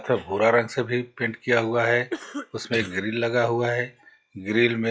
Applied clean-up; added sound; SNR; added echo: classical method log-MMSE.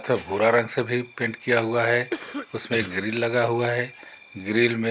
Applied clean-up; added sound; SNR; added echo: none; Cough; 10 dB; none.